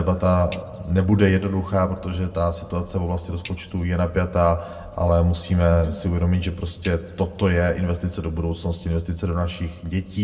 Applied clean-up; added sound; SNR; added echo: none; Bicycle bell; 7 dB; reverberation time 1.1 s.